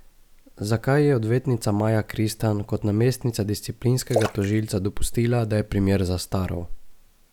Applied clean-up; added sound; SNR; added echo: none; Splash, splatter; 10 dB; none.